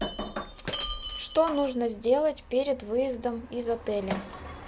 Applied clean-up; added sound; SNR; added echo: none; Shatter; 7 dB; none.